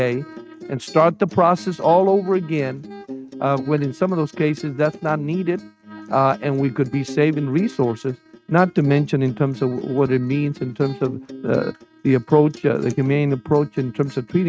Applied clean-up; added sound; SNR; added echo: neural mask model RNNoise.